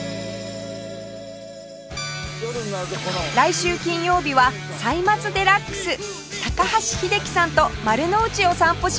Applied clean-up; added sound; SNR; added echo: none; Guitar; 15 dB; none.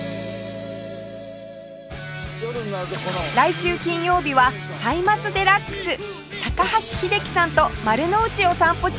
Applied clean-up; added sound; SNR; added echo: none; none; none; none.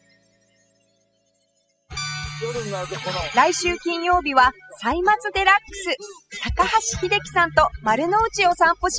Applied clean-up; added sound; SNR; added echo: classical method spectral subtraction.